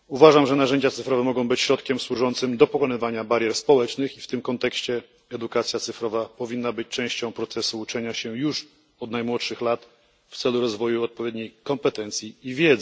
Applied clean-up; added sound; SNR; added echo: none; none; none; none.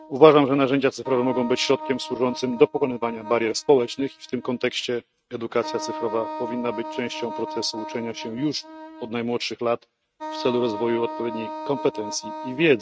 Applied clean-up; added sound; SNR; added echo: neural mask model RNNoise.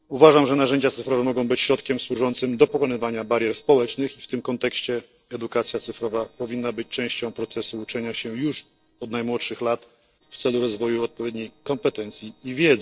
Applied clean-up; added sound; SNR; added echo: neural separator model SepFormer DNS4.